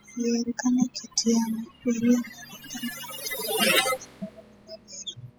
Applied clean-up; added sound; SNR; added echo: classical method spectral subtraction.